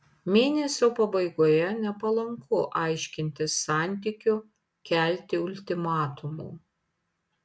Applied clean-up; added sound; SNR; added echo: none; none; none; none.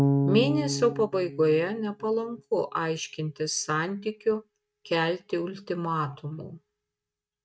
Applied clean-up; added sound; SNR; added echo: neural mask model RNNoise.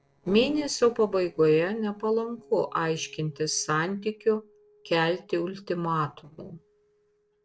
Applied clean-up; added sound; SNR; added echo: neural separator model SepFormer DNS4.